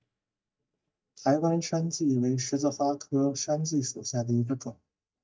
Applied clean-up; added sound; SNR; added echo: neural mask model DeepFilterNet 3.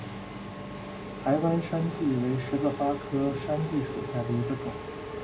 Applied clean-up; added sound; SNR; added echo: none; Engine / Mechanisms; 7 dB; reverberation time 0.2 s.